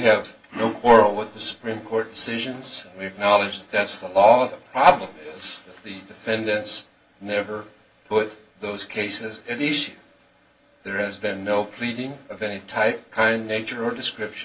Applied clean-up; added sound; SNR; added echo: none; none; none; reverberation time 0.1 s.